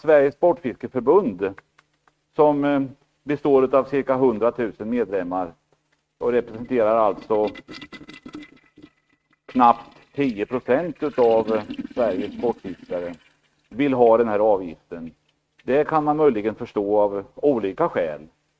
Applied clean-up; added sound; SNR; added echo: neural mask model RNNoise.